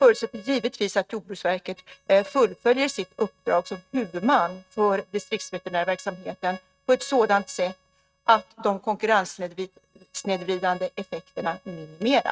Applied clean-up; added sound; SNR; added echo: neural mask model RNNoise.